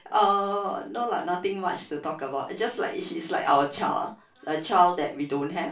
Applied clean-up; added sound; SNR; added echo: none; none; none; reverberation time 0.2 s.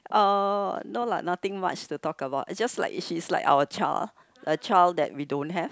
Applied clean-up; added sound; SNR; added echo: none; none; none; none.